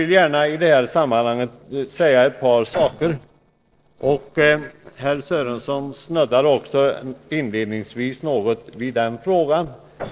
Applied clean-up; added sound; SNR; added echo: neural separator model SepFormer DNS4.